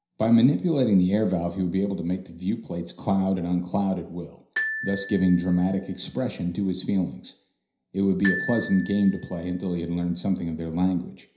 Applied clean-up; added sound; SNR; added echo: none; Glockenspiel; 11 dB; reverberation time 0.5 s.